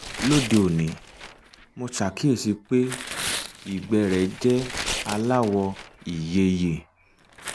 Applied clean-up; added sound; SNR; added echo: none; Tearing; 10 dB; none.